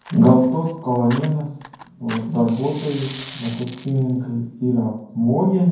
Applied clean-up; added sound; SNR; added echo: none; Fire; 20 dB; reverberation time 0.9 s.